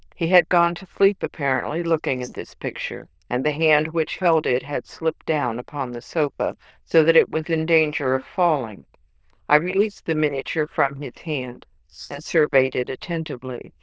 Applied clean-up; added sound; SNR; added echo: neural diffusion model UNIVERSE++.